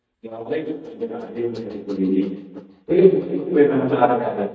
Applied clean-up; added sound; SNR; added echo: neural mask model DeepFilterNet 3.